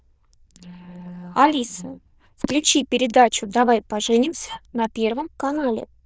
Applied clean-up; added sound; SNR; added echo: neural diffusion model UNIVERSE++.